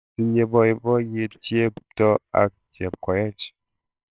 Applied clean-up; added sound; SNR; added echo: neural separator model SepFormer WHAMR!.